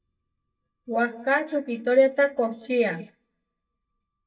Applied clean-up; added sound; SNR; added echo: neural mask model DeepFilterNet 3.